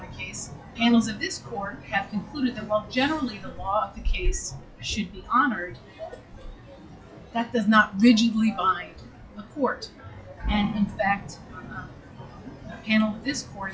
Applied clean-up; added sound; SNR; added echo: classical method WPE with log-MMSE.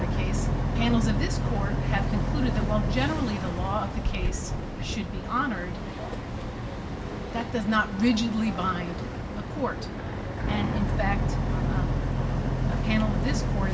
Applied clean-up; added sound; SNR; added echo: none; Boat, Water vehicle; -3 dB; reverberation time 0.2 s.